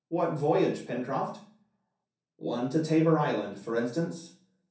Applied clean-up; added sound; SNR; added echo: none; none; none; reverberation time 0.6 s.